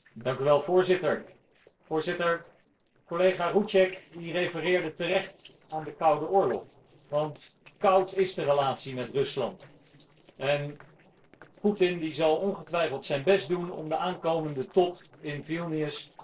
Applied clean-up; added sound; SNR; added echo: neural separator model SepFormer DNS4.